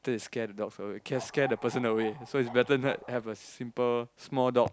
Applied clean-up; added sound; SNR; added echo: none; Bark; 14 dB; none.